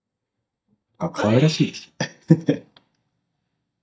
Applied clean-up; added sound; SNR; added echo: neural mask model DeepFilterNet 3.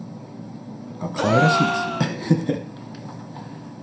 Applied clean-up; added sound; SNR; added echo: none; Gasp; 1 dB; reverberation time 0.5 s.